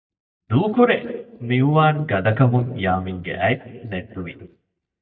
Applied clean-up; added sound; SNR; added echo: neural mask model DeepFilterNet 3.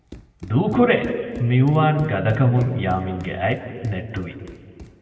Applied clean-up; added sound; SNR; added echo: none; Run; 20 dB; reverberation time 2.1 s.